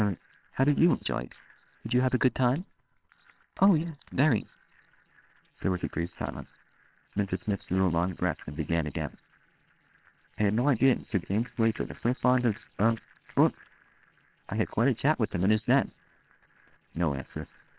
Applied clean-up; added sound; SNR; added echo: neural separator model SepFormer WHAMR!.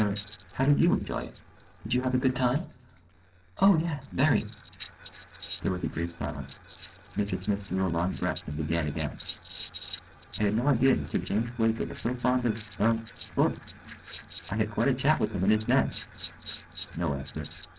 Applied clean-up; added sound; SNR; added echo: neural separator model SepFormer DNS4.